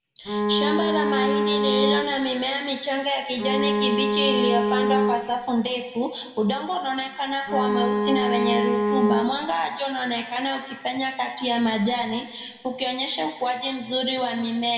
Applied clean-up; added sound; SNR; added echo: none; Bowed string instrument; -2 dB; reverberation time 1.5 s.